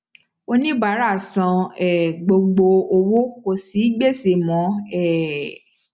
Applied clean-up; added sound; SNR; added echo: none; none; none; none.